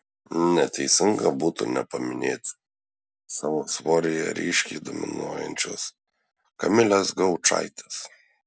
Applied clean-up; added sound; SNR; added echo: none; none; none; none.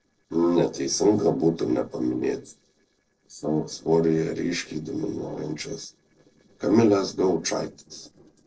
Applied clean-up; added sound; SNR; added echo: neural separator model SepFormer DNS4.